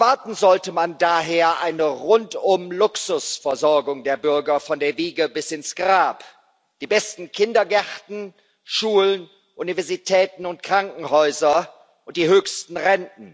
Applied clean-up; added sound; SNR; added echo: none; none; none; none.